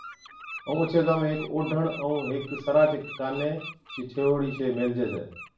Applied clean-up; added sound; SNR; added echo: none; Bird; 16 dB; reverberation time 0.4 s.